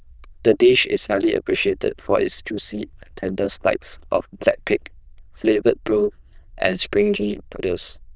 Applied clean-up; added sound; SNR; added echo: neural diffusion model UNIVERSE++.